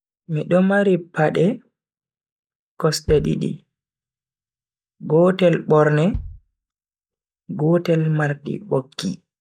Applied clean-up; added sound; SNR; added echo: neural mask model DeepFilterNet 3.